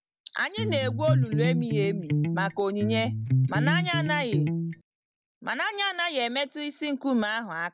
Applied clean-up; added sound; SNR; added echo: none; Electric guitar; -3 dB; none.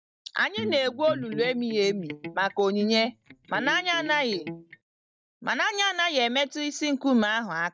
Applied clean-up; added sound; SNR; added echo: neural mask model DeepFilterNet 3.